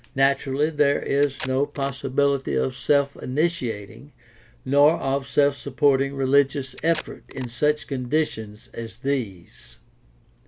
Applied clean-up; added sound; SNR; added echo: none; Packing tape, duct tape; 17 dB; none.